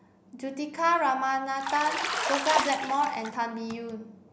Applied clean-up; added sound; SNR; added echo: none; Bathtub (filling or washing); 4 dB; none.